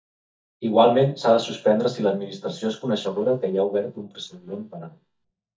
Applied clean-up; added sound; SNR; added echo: neural mask model DeepFilterNet 3.